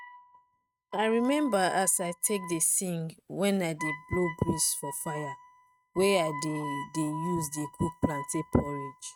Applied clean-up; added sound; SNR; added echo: neural mask model RNNoise.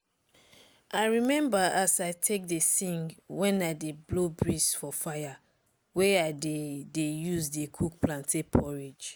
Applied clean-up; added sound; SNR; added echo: none; none; none; none.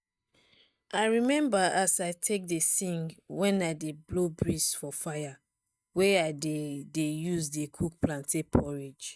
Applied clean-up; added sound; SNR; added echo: neural mask model DeepFilterNet 3.